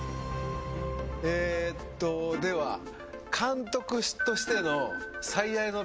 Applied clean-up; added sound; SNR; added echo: none; none; none; none.